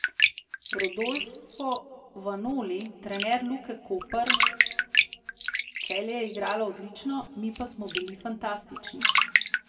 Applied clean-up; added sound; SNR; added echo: none; Bathtub (filling or washing); -3 dB; reverberation time 1.6 s.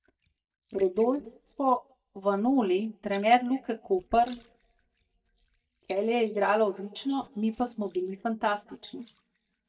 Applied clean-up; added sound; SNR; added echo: neural mask model DeepFilterNet 3.